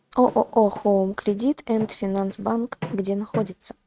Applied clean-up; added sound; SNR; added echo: neural mask model RNNoise.